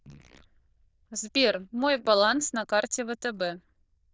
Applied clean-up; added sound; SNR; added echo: neural diffusion model UNIVERSE++.